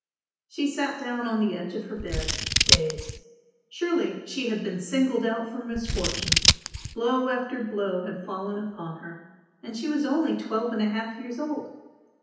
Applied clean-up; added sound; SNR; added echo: none; Scissors; -5 dB; reverberation time 0.9 s.